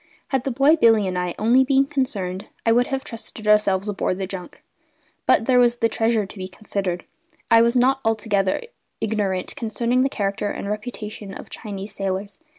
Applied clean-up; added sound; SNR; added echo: none; none; none; none.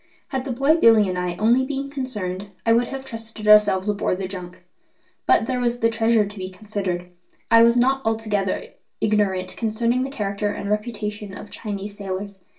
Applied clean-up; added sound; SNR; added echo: none; none; none; reverberation time 0.2 s.